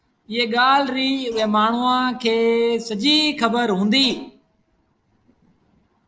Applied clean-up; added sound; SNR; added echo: neural separator model SepFormer DNS4.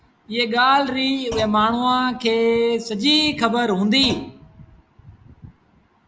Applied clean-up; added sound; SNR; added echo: none; Thump, thud; 18 dB; none.